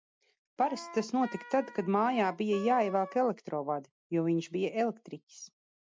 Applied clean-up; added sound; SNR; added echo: none; Wind instrument, woodwind instrument; 15 dB; none.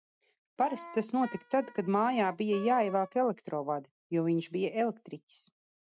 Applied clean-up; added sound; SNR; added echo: neural mask model RNNoise.